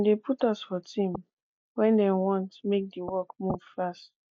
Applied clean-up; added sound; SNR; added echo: none; none; none; none.